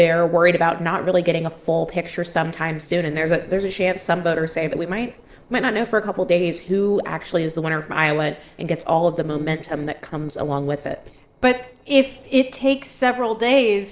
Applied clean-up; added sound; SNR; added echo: neural separator model SepFormer DNS4.